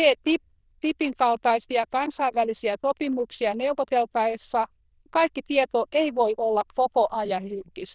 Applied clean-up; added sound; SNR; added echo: neural diffusion model UNIVERSE++.